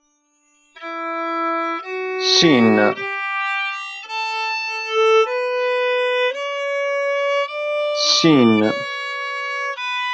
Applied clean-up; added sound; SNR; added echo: classical method Wiener filter.